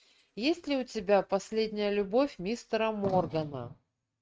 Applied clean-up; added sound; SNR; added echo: neural mask model RNNoise.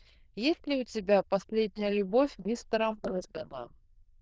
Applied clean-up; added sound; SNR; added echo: neural diffusion model UNIVERSE++.